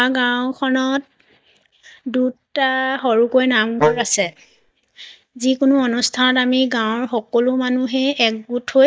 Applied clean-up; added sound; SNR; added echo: neural mask model DeepFilterNet 3.